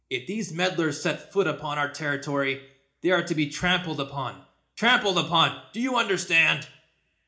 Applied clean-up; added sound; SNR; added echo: none; none; none; reverberation time 0.4 s.